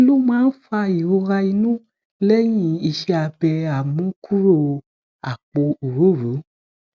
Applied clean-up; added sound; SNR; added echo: none; none; none; none.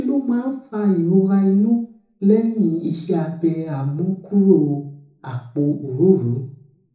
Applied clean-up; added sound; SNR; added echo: none; none; none; reverberation time 0.7 s.